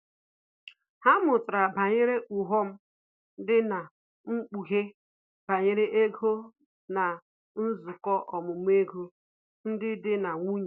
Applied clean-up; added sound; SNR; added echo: none; none; none; none.